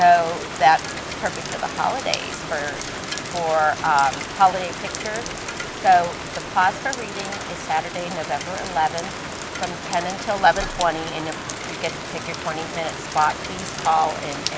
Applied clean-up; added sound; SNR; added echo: none; Rain; 7 dB; none.